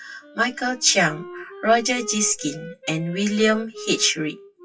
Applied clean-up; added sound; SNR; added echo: classical method WPE with log-MMSE.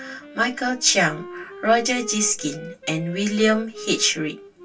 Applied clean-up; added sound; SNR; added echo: none; Wind instrument, woodwind instrument; 15 dB; reverberation time 0.1 s.